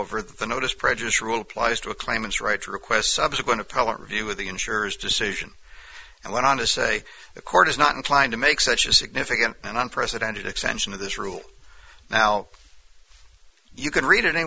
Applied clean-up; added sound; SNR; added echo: none; none; none; none.